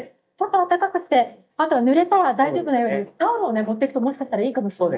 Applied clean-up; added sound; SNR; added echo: neural mask model DeepFilterNet 3.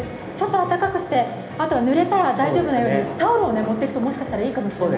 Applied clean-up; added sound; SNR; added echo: none; Fireworks; 16 dB; reverberation time 1.0 s.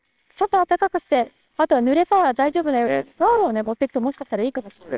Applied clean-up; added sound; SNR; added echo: neural separator model SepFormer WHAMR!.